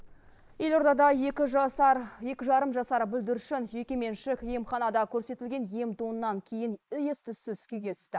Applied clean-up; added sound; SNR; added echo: neural mask model Resemble Enhance denoiser.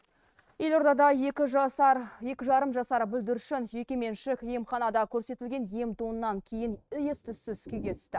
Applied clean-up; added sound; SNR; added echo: neural mask model RNNoise.